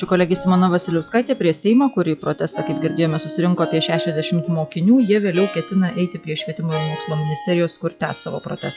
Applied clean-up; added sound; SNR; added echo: classical method log-MMSE.